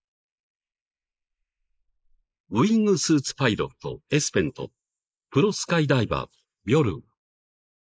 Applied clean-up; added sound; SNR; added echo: neural mask model Resemble Enhance denoiser.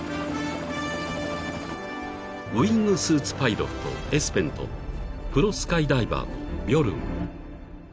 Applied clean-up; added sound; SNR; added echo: none; Wind; 20 dB; none.